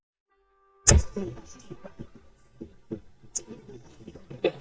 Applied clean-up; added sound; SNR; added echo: neural mask model DeepFilterNet 3.